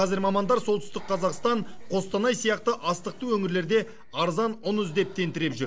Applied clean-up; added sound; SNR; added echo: none; Breathing; 13 dB; none.